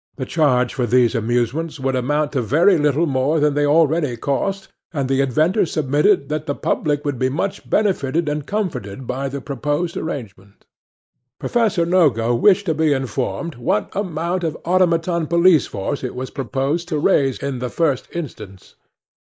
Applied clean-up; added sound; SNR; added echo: neural mask model Resemble Enhance denoiser.